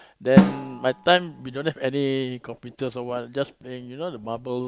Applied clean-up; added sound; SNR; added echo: none; Drum; 0 dB; none.